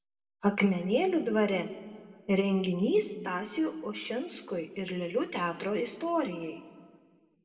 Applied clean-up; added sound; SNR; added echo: none; none; none; reverberation time 1.1 s.